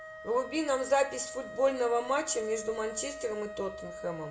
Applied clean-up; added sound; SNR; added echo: none; Wind instrument, woodwind instrument; 12 dB; reverberation time 0.5 s.